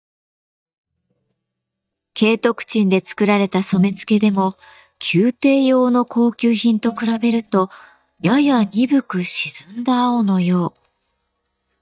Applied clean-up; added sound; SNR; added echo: neural mask model DeepFilterNet 3.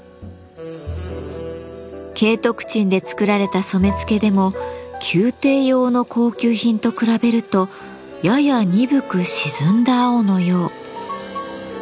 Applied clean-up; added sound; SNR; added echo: none; none; none; none.